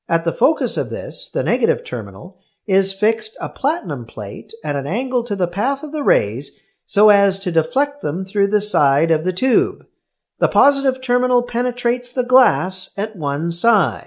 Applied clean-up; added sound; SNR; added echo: none; none; none; none.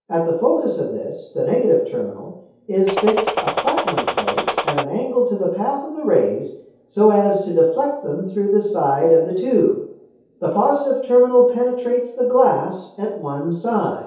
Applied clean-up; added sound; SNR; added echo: none; Gunshot, gunfire; 3 dB; reverberation time 0.7 s.